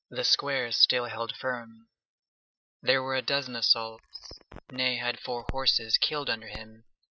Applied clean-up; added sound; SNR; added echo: classical method spectral subtraction.